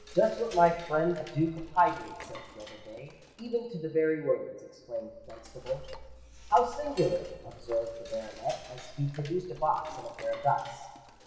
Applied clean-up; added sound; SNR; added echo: none; Cutlery, silverware / Dishes, pots, and pans; 17 dB; reverberation time 2.0 s.